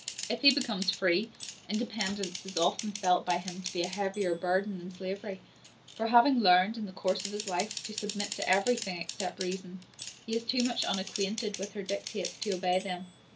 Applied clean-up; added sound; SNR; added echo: none; Typing; 11 dB; none.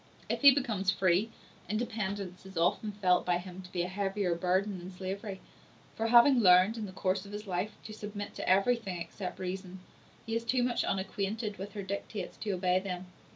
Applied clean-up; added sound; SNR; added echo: none; none; none; none.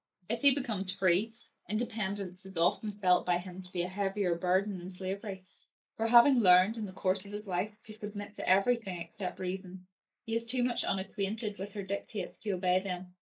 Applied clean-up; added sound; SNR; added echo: neural mask model Resemble Enhance denoiser.